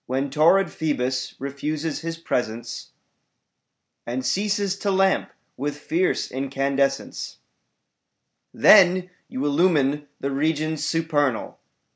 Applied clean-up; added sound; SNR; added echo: none; none; none; none.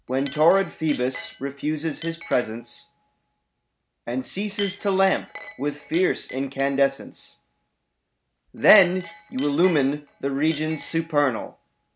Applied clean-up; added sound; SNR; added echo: none; Chink, clink; 15 dB; none.